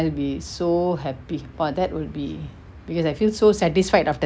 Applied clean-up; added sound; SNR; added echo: none; none; none; none.